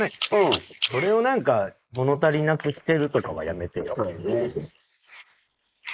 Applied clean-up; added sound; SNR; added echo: neural mask model Resemble Enhance denoiser.